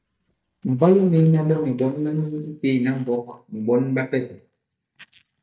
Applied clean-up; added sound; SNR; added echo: neural mask model DeepFilterNet 3.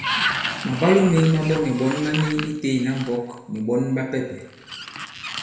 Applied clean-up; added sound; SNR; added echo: none; Sliding door; 8 dB; reverberation time 1.0 s.